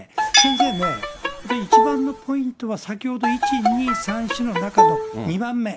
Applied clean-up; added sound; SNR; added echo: none; Bowed string instrument + Tools; -4 dB; none.